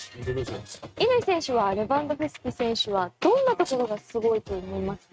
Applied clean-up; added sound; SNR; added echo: neural mask model RNNoise.